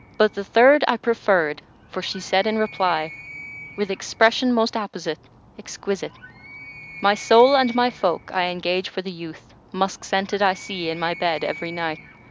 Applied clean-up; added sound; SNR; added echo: none; Animal; 19 dB; none.